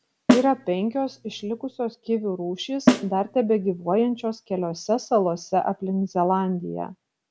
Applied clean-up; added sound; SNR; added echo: none; Snare drum; 1 dB; none.